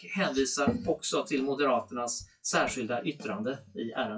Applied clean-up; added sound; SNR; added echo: classical method WPE with log-MMSE.